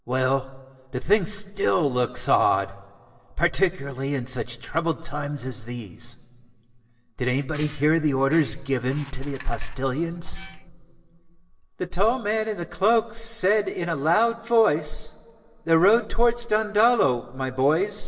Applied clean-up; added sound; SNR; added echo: neural separator model SepFormer DNS4.